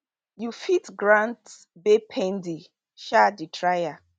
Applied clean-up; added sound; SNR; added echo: none; none; none; none.